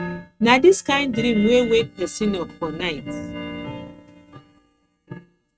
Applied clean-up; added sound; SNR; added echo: neural mask model RNNoise.